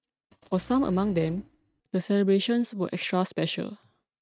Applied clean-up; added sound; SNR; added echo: neural mask model RNNoise.